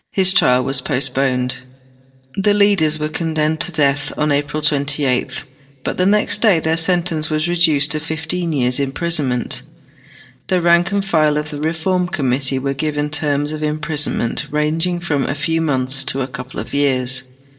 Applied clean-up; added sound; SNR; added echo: none; none; none; reverberation time 0.4 s.